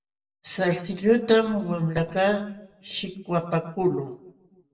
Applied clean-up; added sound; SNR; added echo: none; none; none; reverberation time 0.7 s.